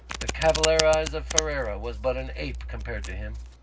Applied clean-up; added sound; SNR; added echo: none; Domestic sounds, home sounds; 7 dB; reverberation time 0.4 s.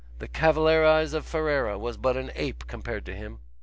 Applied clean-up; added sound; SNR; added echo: none; none; none; none.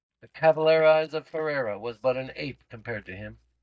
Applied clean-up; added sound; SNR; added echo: neural mask model DeepFilterNet 3.